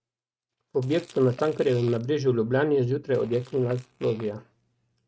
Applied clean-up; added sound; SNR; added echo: neural mask model RNNoise.